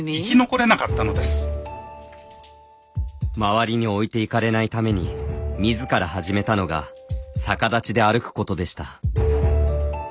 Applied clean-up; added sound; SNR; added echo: none; none; none; none.